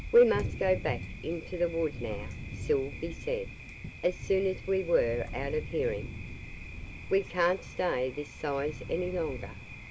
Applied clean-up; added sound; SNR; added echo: none; Thunder; 9 dB; none.